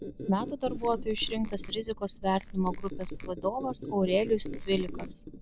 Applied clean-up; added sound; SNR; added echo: none; Squeak / Tools + Squeak; 7 dB; none.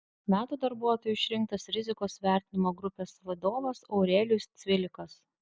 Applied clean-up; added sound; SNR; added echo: none; none; none; none.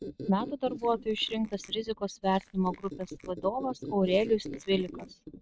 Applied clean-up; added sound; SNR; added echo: neural mask model RNNoise.